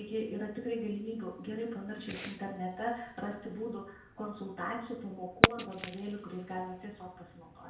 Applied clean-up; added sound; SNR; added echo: none; Fireworks; 0 dB; reverberation time 0.5 s.